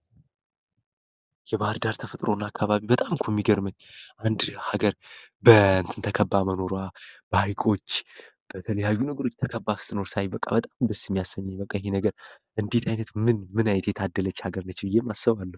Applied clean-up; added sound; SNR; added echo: none; none; none; none.